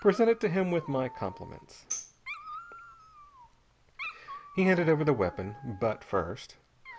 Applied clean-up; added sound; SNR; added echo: none; Tambourine + Dog; 15 dB; none.